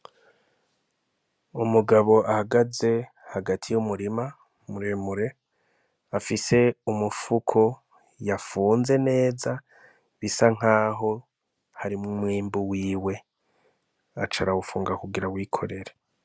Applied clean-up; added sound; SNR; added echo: none; none; none; none.